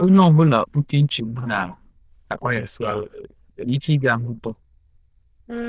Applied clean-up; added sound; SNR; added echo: neural diffusion model UNIVERSE++.